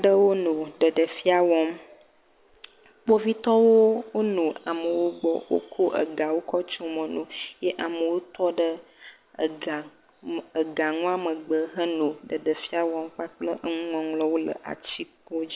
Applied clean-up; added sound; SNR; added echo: none; none; none; none.